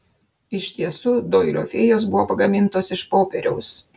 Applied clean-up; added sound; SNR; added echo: none; none; none; none.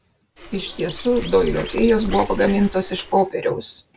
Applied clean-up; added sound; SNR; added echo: none; Bird; 10 dB; none.